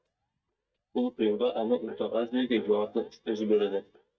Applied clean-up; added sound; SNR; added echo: neural mask model DeepFilterNet 3.